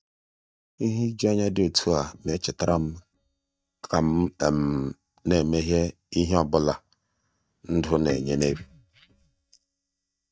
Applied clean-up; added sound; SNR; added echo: neural mask model DeepFilterNet 3.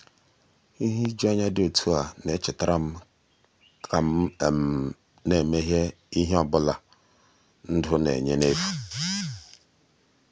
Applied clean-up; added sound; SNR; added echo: none; none; none; none.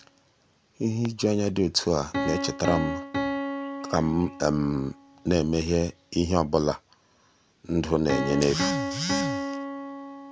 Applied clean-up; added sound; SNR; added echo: none; Piano; 6 dB; none.